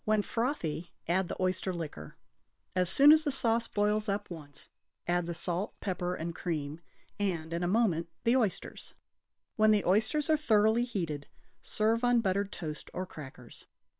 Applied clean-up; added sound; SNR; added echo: neural separator model SepFormer WHAM!.